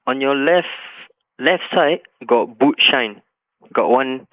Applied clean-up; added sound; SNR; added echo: neural mask model Resemble Enhance denoiser.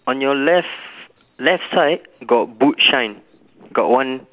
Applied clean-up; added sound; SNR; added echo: none; none; none; none.